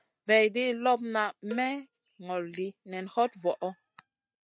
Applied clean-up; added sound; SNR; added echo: neural mask model RNNoise.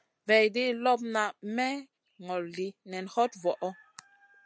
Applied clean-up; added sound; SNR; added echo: none; none; none; none.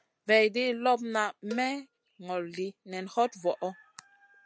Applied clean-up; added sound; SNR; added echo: none; Cowbell; 20 dB; none.